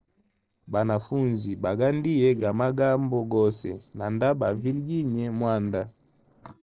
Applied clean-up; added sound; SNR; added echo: neural separator model SepFormer DNS4.